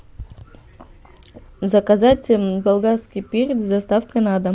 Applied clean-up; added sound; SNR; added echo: none; none; none; none.